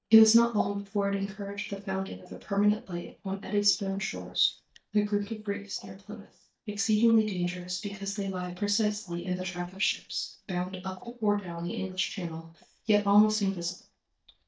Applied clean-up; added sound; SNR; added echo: neural mask model DeepFilterNet 3.